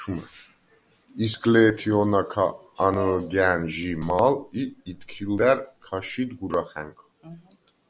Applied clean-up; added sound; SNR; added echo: none; none; none; none.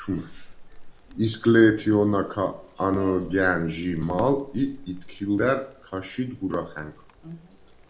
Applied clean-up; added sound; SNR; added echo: none; Insect; 19 dB; reverberation time 0.4 s.